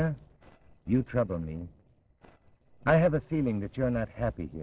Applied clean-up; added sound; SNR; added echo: neural separator model SepFormer DNS4.